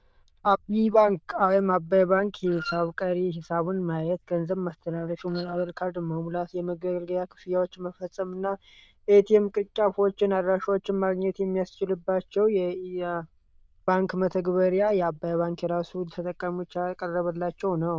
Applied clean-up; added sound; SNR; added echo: neural diffusion model UNIVERSE++.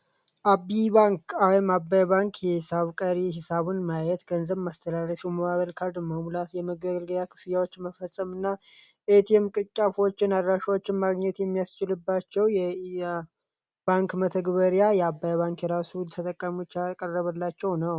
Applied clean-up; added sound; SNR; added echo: none; none; none; none.